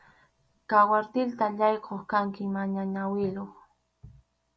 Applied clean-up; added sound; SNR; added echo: none; none; none; none.